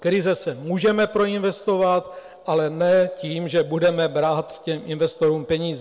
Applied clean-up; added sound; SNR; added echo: none; none; none; none.